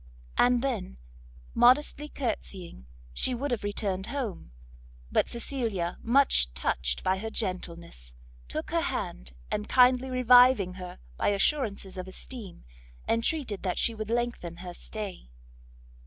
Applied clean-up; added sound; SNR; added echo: none; none; none; none.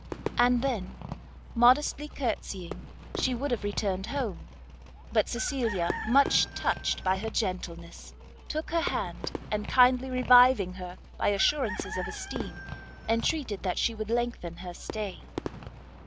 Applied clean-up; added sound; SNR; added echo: none; Fireworks + Chicken, rooster; 12 dB; none.